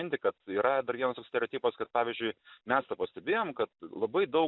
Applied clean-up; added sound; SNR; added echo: none; none; none; none.